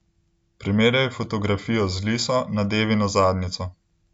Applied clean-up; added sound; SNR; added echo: none; none; none; none.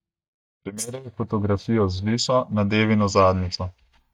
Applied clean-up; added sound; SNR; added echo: neural mask model DeepFilterNet 3.